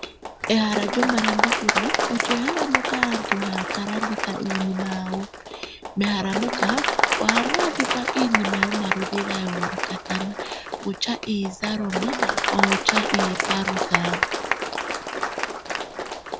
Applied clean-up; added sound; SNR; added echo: none; Applause; -2 dB; none.